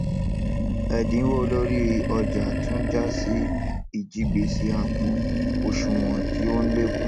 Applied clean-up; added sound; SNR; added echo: none; Animal; -3 dB; none.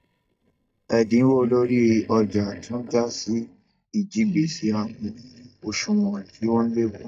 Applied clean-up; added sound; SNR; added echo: neural mask model DeepFilterNet 3.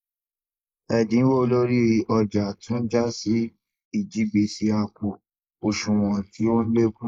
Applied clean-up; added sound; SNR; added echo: neural mask model Resemble Enhance denoiser.